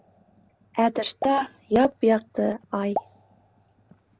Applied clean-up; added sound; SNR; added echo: none; Explosion; 14 dB; none.